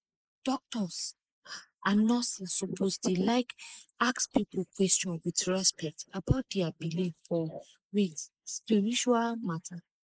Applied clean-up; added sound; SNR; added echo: neural mask model Resemble Enhance denoiser.